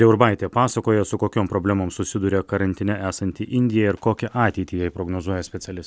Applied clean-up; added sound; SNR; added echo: none; none; none; none.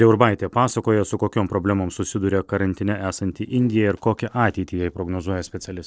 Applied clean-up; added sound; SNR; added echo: neural separator model SepFormer DNS4.